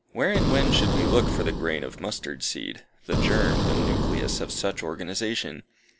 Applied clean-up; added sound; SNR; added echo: none; Boom; -2 dB; none.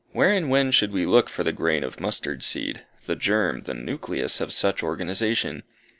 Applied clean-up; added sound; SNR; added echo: none; none; none; none.